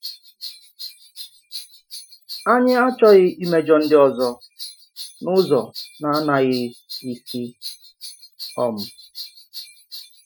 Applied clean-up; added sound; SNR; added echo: classical method Wiener filter.